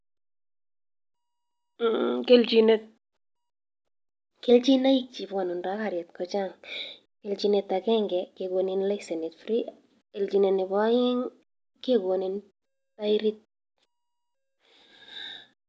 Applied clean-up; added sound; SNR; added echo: none; none; none; none.